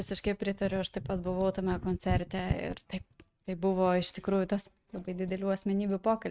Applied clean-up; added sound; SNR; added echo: neural mask model RNNoise.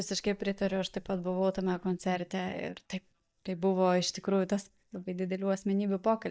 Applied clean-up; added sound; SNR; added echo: neural mask model DeepFilterNet 3.